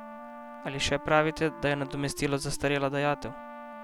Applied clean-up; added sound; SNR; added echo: none; Wind instrument, woodwind instrument + Brass instrument; 14 dB; none.